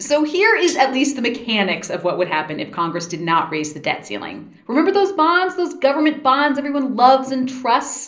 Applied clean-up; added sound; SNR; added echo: none; Cutlery, silverware; 19 dB; reverberation time 0.5 s.